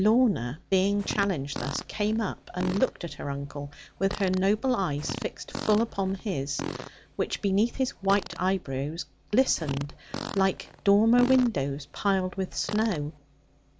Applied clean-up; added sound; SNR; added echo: none; Fart; 12 dB; none.